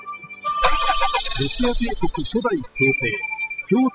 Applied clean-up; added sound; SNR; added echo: classical method spectral subtraction.